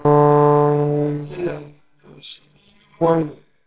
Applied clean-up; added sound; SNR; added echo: neural separator model SepFormer WHAMR!.